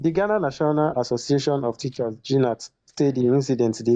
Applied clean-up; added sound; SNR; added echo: neural mask model DeepFilterNet 3.